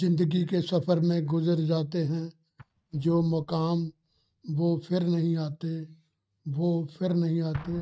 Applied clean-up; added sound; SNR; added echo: neural mask model RNNoise.